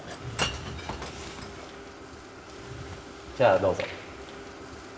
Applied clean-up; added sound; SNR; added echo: none; Shatter / Crushing; 8 dB; none.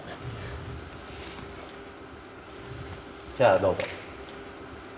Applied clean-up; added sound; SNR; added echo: none; none; none; none.